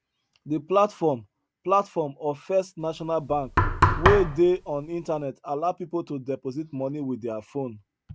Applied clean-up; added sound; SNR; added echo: none; Knock; -1 dB; none.